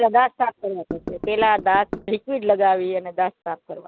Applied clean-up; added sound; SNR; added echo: none; Knock / Wood; 12 dB; none.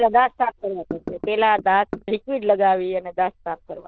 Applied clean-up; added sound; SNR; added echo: neural diffusion model UNIVERSE++.